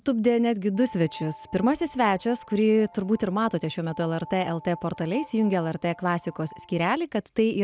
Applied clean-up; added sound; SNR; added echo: none; Piano; 20 dB; none.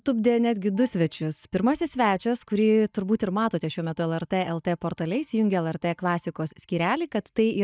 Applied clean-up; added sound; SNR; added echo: neural mask model DeepFilterNet 3.